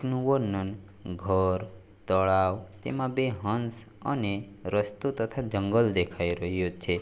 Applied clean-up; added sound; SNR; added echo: none; none; none; none.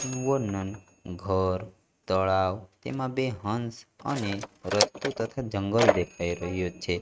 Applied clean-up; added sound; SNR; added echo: neural mask model RNNoise.